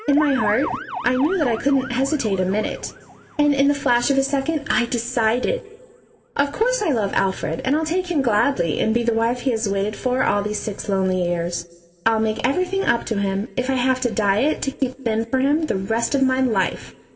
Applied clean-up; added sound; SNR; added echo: none; Motor vehicle (road) / Siren; 18 dB; reverberation time 1.0 s.